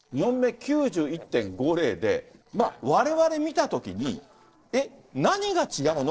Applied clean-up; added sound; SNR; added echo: neural separator model SepFormer DNS4.